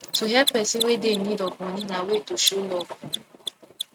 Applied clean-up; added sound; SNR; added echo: neural mask model RNNoise.